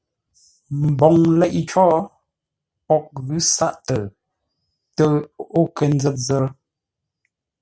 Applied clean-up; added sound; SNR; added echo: none; none; none; none.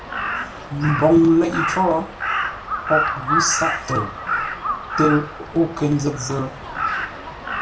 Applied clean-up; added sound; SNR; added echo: none; Crow; 3 dB; reverberation time 0.3 s.